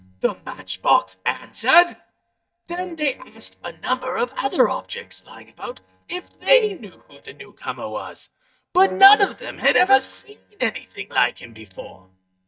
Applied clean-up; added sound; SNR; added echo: neural mask model DeepFilterNet 3.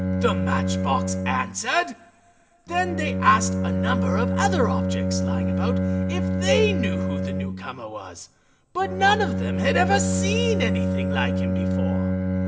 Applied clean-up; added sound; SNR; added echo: none; Bowed string instrument; -2 dB; reverberation time 1.0 s.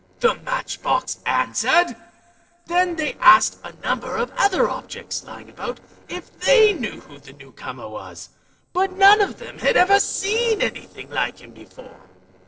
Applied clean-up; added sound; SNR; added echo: neural separator model SepFormer DNS4.